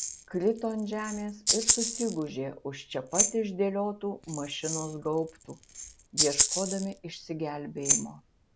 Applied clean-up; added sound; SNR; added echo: none; Rattle (instrument); -1 dB; none.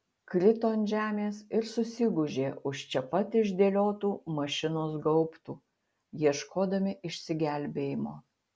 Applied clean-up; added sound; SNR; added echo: none; none; none; none.